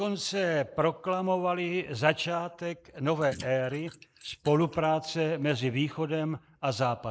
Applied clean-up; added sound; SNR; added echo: neural mask model Resemble Enhance denoiser.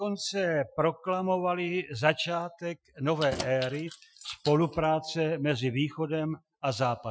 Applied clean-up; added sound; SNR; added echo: classical method Wiener filter.